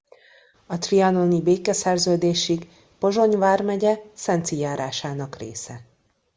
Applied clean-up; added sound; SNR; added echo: none; none; none; none.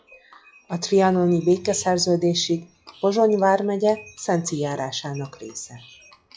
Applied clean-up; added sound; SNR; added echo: classical method log-MMSE.